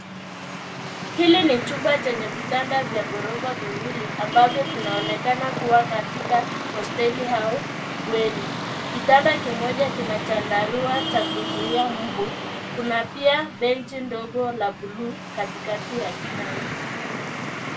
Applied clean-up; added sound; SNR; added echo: none; Traffic noise, roadway noise; 5 dB; reverberation time 0.2 s.